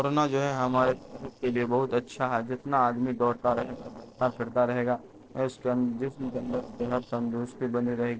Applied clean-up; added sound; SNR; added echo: neural separator model SepFormer DNS4.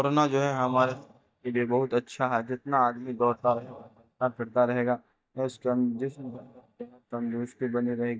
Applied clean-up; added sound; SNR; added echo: neural mask model DeepFilterNet 3.